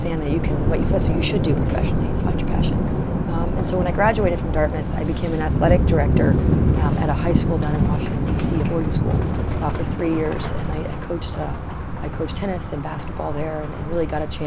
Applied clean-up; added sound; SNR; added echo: none; Thunder; -5 dB; none.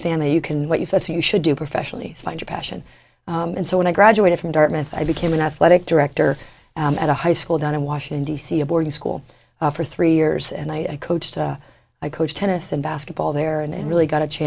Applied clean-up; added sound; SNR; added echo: none; none; none; none.